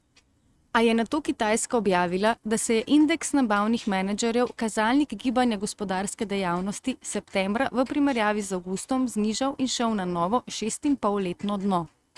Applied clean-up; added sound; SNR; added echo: neural mask model RNNoise.